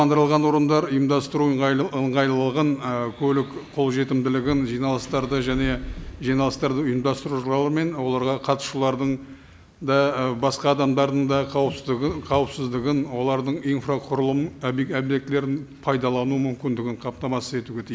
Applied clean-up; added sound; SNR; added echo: none; none; none; none.